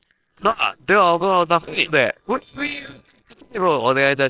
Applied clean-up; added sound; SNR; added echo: neural separator model SepFormer WHAMR!.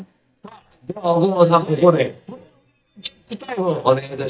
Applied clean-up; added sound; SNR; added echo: neural mask model DeepFilterNet 3.